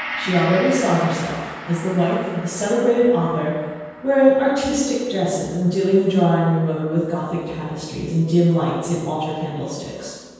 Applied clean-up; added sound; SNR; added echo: none; Gong; 16 dB; reverberation time 1.2 s.